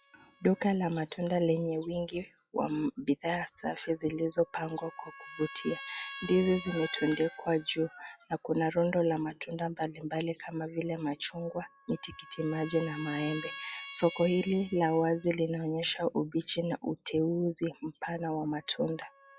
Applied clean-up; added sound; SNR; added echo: classical method log-MMSE.